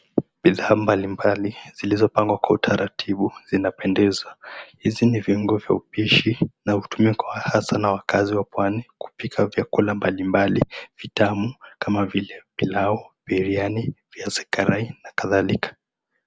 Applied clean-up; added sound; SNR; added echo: none; none; none; none.